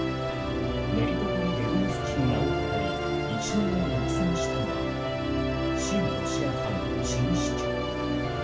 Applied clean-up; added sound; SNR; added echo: none; Musical instrument; -4 dB; reverberation time 0.2 s.